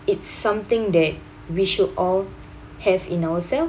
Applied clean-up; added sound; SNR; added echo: none; none; none; none.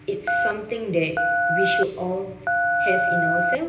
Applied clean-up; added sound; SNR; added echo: none; Telephone; -4 dB; reverberation time 0.8 s.